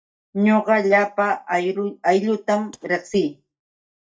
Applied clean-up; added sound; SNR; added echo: neural mask model DeepFilterNet 3.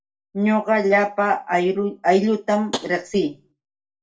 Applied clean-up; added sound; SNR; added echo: none; Tap; 14 dB; reverberation time 0.2 s.